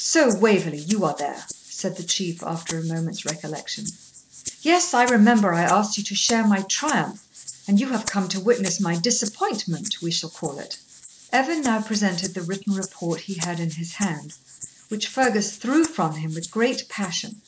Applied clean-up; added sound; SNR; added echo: neural mask model Resemble Enhance denoiser.